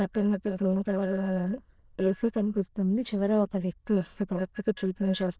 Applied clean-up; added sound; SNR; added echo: neural diffusion model UNIVERSE++.